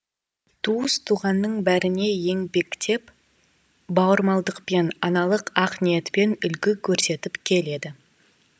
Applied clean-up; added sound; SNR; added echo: none; none; none; none.